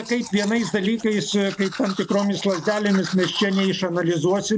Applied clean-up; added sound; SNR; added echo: none; Domestic sounds, home sounds; 15 dB; none.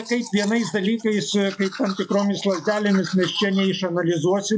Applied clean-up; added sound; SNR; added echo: classical method log-MMSE.